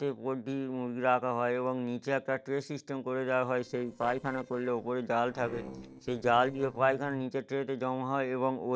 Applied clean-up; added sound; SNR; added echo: neural separator model SepFormer DNS4.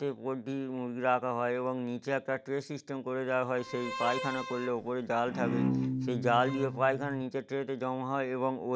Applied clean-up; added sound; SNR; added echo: none; Bowed string instrument; 3 dB; none.